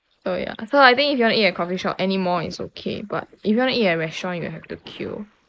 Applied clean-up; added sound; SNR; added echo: neural mask model Resemble Enhance denoiser.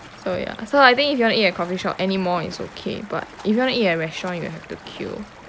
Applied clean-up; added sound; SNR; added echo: none; Stream; 19 dB; none.